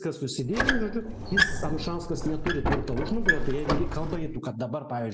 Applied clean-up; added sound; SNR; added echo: none; Squeak; -3 dB; none.